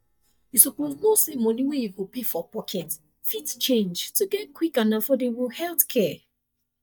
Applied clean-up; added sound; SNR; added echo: neural mask model DeepFilterNet 3.